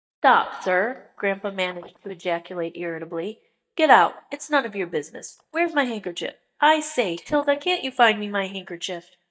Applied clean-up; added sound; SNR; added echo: neural mask model DeepFilterNet 3.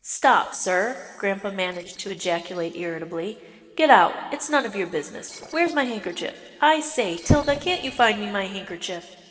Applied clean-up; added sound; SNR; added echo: neural separator model SepFormer DNS4.